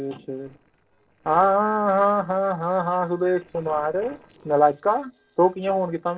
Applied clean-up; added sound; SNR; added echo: neural separator model SepFormer DNS4.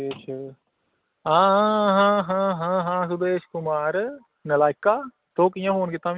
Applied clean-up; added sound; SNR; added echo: none; none; none; none.